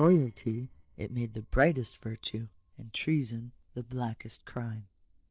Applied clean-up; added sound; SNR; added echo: neural separator model SepFormer DNS4.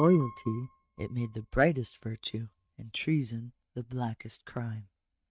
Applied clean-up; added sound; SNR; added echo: neural mask model RNNoise.